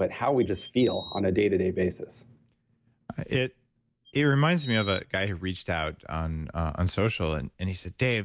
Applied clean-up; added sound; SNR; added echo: none; Bird vocalization, bird call, bird song; 15 dB; none.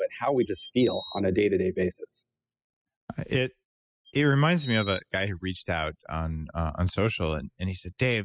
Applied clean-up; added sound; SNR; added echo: classical method spectral subtraction.